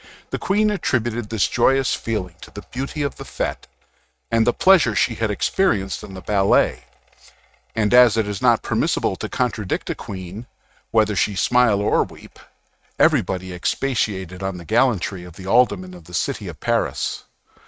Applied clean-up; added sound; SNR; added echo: neural mask model RNNoise.